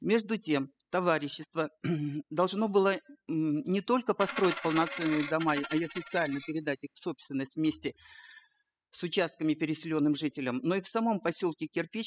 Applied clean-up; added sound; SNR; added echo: classical method spectral subtraction.